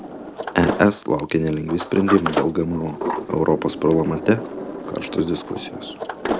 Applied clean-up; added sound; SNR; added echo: none; Sliding door; 7 dB; none.